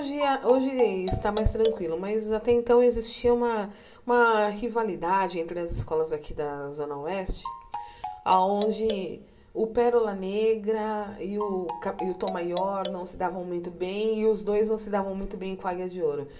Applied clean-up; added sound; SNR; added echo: none; Marimba, xylophone; 12 dB; reverberation time 0.3 s.